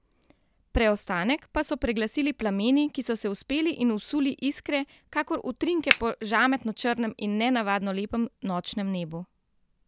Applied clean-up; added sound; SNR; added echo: none; Finger snapping; -2 dB; none.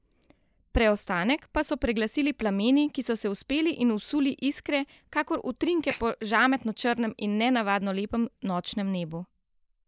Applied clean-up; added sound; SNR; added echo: neural mask model Resemble Enhance denoiser.